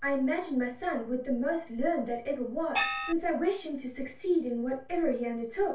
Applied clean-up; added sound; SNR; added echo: none; Gong; 0 dB; reverberation time 0.2 s.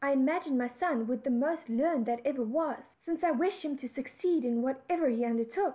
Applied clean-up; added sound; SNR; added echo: none; none; none; none.